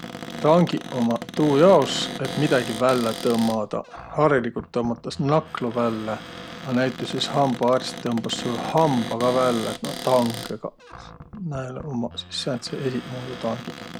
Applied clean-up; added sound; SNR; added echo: none; Cupboard open or close; 12 dB; none.